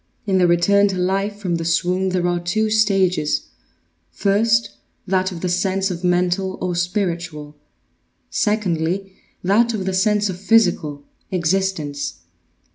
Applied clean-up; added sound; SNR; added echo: none; none; none; none.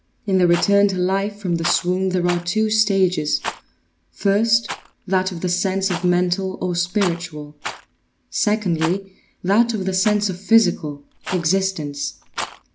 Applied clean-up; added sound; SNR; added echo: none; Rattle; 14 dB; none.